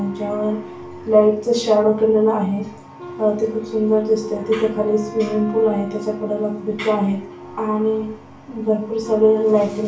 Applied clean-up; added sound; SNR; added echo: none; Wind instrument, woodwind instrument; 16 dB; reverberation time 0.3 s.